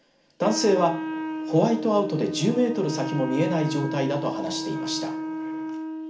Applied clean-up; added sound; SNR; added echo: none; Wind instrument, woodwind instrument; 6 dB; reverberation time 0.4 s.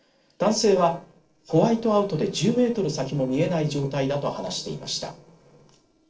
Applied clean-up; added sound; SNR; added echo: neural separator model SepFormer DNS4.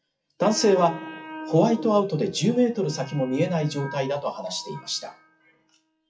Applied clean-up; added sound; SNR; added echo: classical method WPE with log-MMSE.